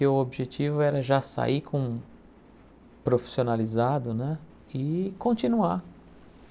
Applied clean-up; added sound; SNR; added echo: none; none; none; none.